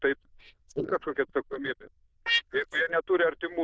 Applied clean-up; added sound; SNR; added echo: neural diffusion model UNIVERSE++.